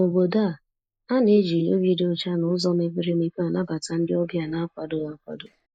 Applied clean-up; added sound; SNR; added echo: neural mask model Resemble Enhance denoiser.